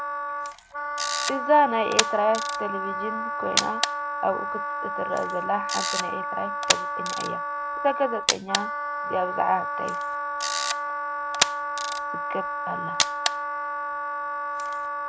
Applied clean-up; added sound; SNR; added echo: none; Wind instrument, woodwind instrument + Camera; -2 dB; none.